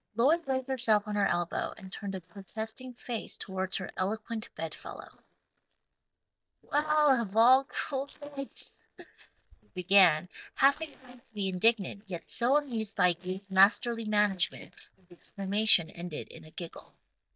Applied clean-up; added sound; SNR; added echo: neural mask model DeepFilterNet 3.